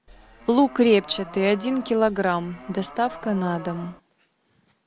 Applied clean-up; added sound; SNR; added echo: none; Livestock, farm animals, working animals; 17 dB; none.